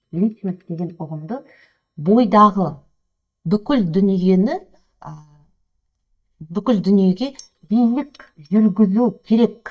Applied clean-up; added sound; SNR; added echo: neural mask model DeepFilterNet 3.